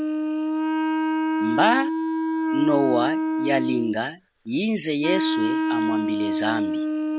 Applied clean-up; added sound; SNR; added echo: none; Wind instrument, woodwind instrument; -2 dB; none.